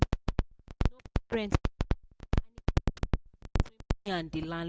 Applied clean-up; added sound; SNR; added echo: none; none; none; none.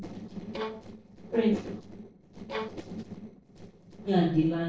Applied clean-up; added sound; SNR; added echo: neural separator model SepFormer DNS4.